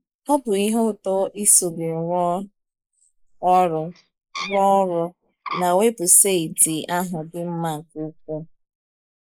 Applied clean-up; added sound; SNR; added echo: neural mask model Resemble Enhance denoiser.